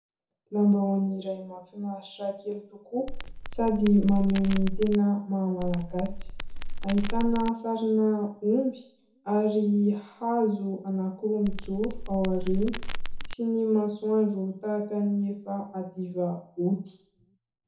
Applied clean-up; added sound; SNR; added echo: none; Crackle; 2 dB; reverberation time 0.6 s.